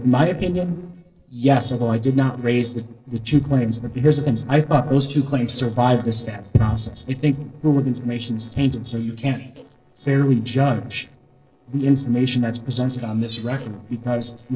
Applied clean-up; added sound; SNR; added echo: neural separator model SepFormer DNS4.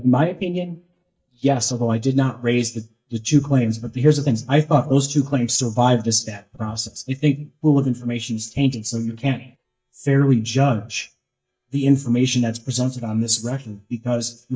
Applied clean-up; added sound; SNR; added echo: neural mask model DeepFilterNet 3.